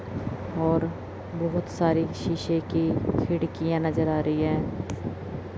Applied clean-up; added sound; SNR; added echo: none; none; none; none.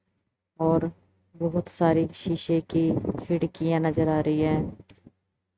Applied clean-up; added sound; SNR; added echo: neural mask model RNNoise.